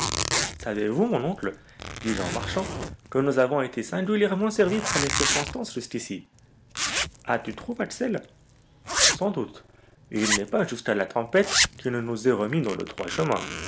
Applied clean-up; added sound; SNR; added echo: none; Zipper (clothing); 4 dB; none.